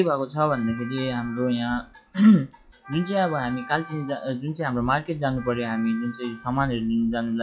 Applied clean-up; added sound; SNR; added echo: classical method log-MMSE.